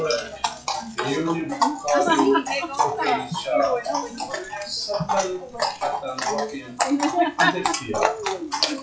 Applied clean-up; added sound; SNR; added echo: classical method WPE with log-MMSE.